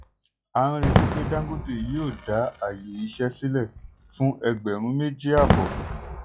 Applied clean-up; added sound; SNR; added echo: classical method log-MMSE.